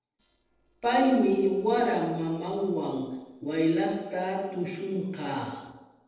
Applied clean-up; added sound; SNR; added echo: neural separator model SepFormer DNS4.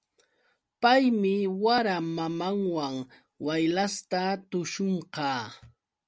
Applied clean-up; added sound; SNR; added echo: none; none; none; none.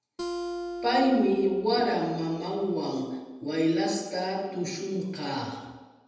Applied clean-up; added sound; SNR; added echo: none; Acoustic guitar; 11 dB; reverberation time 1.1 s.